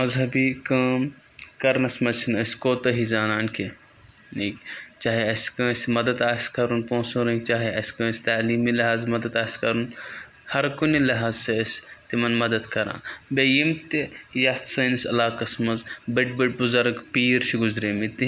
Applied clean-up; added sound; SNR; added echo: none; none; none; none.